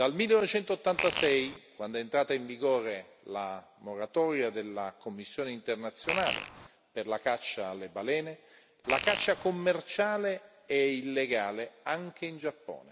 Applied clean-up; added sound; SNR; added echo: none; Fart; 3 dB; none.